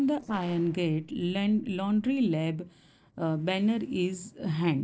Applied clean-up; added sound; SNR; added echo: neural separator model SepFormer DNS4.